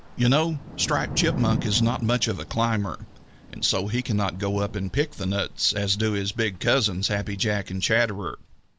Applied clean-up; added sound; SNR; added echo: none; Thunder / Rain; 12 dB; none.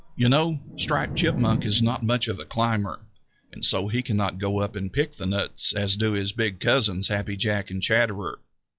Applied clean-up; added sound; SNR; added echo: classical method log-MMSE.